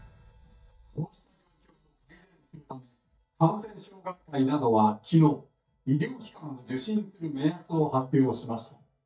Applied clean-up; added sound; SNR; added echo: neural mask model DeepFilterNet 3.